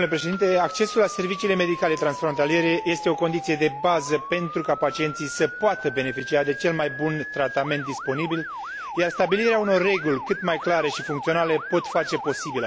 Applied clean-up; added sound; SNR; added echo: none; Motor vehicle (road) / Siren; 10 dB; none.